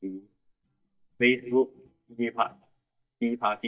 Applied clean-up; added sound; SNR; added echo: neural mask model DeepFilterNet 3.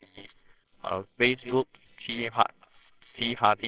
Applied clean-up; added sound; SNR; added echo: neural separator model SepFormer WHAMR!.